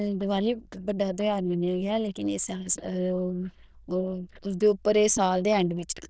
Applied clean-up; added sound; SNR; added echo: neural diffusion model UNIVERSE++.